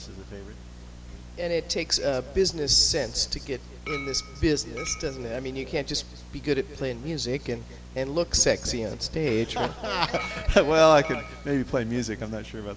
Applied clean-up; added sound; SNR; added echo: none; Chink, clink; 15 dB; none.